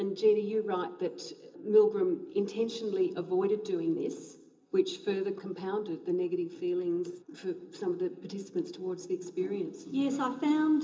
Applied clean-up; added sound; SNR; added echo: none; none; none; reverberation time 0.2 s.